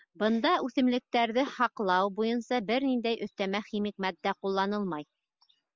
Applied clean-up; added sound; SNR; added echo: none; none; none; none.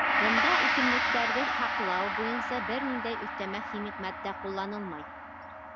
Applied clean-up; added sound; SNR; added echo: none; Gong; -4 dB; none.